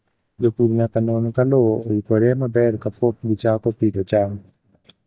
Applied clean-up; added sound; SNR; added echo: neural mask model DeepFilterNet 3.